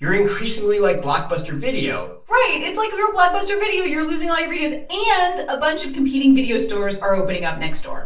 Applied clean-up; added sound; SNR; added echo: none; none; none; reverberation time 0.3 s.